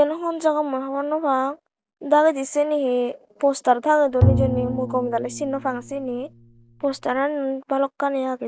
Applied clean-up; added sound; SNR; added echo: none; Bowed string instrument; 3 dB; none.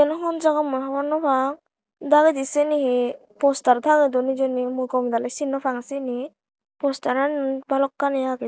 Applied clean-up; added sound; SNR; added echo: none; none; none; none.